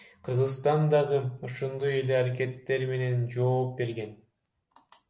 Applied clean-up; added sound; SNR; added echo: none; none; none; none.